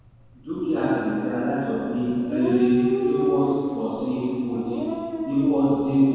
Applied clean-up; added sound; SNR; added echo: none; Dog; 8 dB; reverberation time 2.1 s.